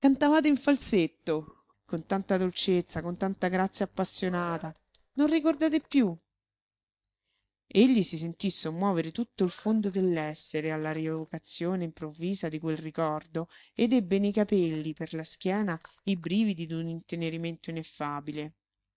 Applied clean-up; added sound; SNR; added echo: neural mask model DeepFilterNet 3.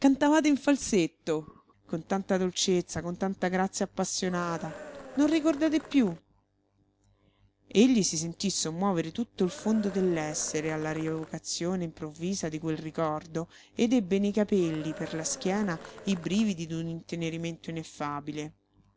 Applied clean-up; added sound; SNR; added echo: none; Cheering; 16 dB; none.